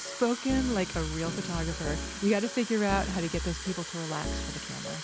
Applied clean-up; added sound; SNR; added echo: none; Fill (with liquid) / Water tap, faucet; 10 dB; none.